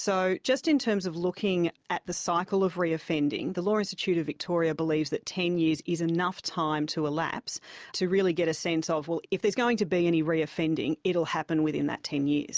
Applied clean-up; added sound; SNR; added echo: none; none; none; none.